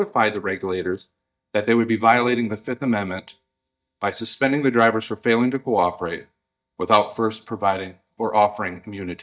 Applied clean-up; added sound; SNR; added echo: neural mask model DeepFilterNet 3.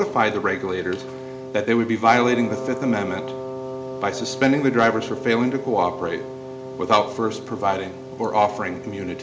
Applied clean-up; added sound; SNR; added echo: none; Wind instrument, woodwind instrument; 11 dB; reverberation time 0.5 s.